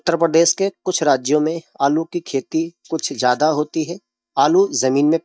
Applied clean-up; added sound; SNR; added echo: neural mask model DeepFilterNet 3.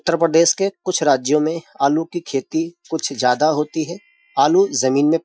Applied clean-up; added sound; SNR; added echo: classical method Wiener filter.